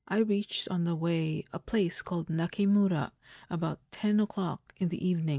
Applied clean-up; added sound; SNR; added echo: neural mask model DeepFilterNet 3.